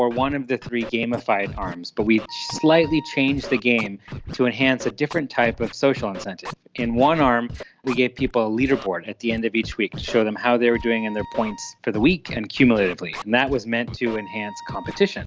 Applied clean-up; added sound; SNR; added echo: none; Wind instrument, woodwind instrument + Scratching (performance technique); 14 dB; none.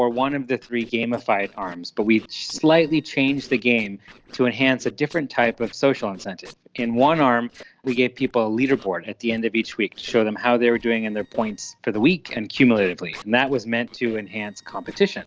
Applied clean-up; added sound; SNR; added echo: neural separator model SepFormer DNS4.